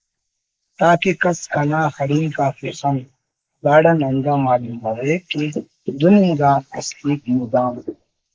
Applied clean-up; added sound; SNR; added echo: neural mask model Resemble Enhance denoiser.